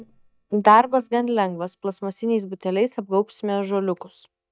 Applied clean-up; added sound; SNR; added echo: neural mask model DeepFilterNet 3.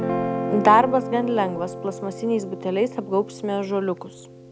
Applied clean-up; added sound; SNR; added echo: none; Guitar; 7 dB; none.